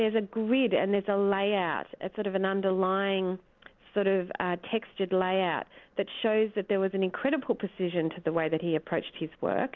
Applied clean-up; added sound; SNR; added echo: none; none; none; none.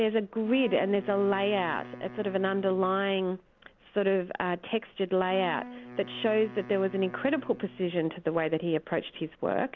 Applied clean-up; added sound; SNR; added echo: none; Wind instrument, woodwind instrument; 16 dB; none.